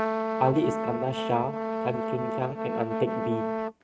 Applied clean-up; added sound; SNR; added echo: neural mask model RNNoise.